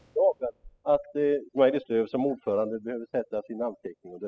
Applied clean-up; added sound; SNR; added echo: classical method spectral subtraction.